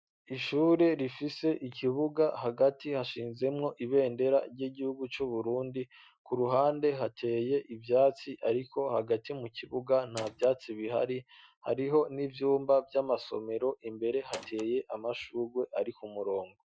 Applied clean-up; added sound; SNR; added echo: classical method Wiener filter.